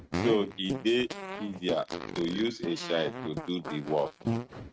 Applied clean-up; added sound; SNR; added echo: neural mask model RNNoise.